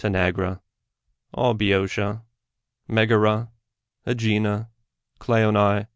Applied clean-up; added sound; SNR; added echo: none; none; none; none.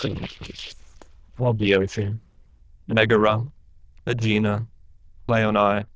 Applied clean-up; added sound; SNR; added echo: neural diffusion model UNIVERSE++.